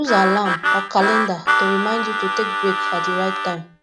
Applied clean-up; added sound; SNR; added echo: none; Harmonica; -1 dB; none.